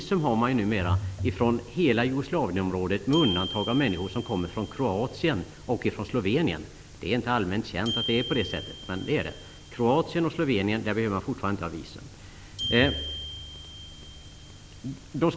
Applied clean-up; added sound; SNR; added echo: none; Glockenspiel; 13 dB; none.